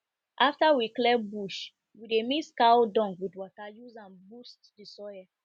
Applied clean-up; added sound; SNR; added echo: none; none; none; none.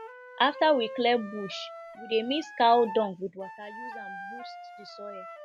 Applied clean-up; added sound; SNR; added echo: none; Wind instrument, woodwind instrument; 14 dB; none.